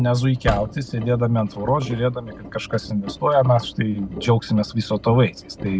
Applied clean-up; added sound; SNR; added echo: none; Engine; 13 dB; none.